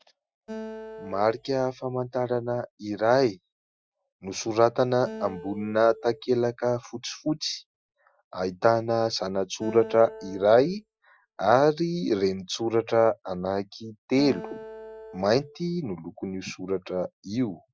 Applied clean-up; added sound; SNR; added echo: classical method Wiener filter.